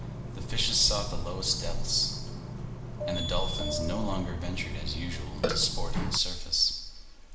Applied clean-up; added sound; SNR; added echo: none; Burping, eructation; 6 dB; reverberation time 0.9 s.